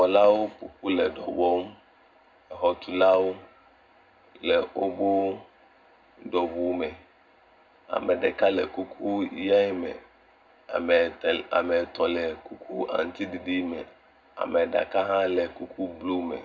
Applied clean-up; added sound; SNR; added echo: none; none; none; reverberation time 0.3 s.